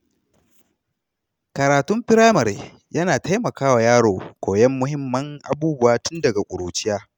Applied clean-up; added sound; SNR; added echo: none; none; none; none.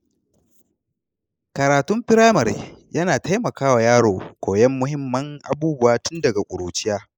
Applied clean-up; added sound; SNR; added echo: neural mask model Resemble Enhance denoiser.